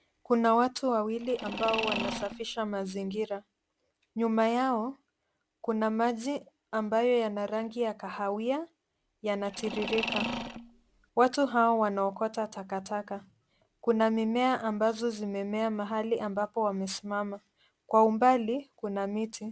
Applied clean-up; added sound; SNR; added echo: none; Mechanisms; 7 dB; none.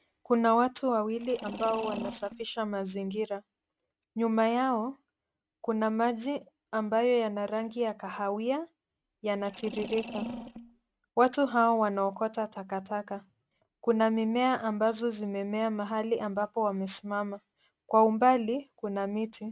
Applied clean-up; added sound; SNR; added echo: neural mask model RNNoise.